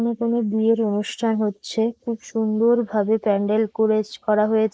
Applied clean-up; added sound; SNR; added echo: neural mask model Resemble Enhance denoiser.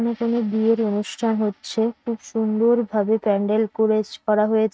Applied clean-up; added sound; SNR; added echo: neural mask model RNNoise.